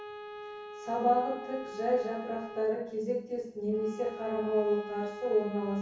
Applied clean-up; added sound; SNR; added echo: none; Bowed string instrument; 12 dB; reverberation time 0.6 s.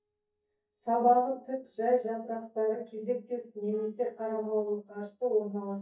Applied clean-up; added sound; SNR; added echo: neural mask model DeepFilterNet 3.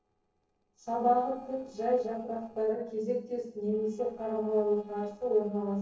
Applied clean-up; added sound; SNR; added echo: neural separator model SepFormer DNS4.